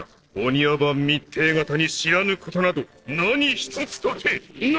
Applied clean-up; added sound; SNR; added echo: neural separator model SepFormer DNS4.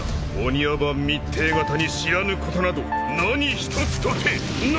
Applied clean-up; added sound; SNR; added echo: none; Piano; 10 dB; none.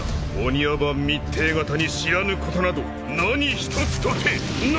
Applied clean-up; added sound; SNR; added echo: none; none; none; none.